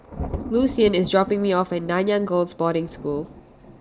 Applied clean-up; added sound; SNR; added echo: none; Thunder; 13 dB; none.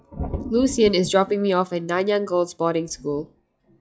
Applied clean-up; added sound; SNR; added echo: classical method log-MMSE.